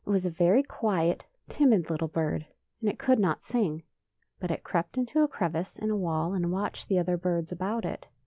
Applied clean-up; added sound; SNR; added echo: none; none; none; none.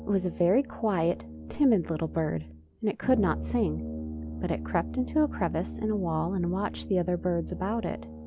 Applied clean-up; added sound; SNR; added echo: none; Brass instrument; 9 dB; none.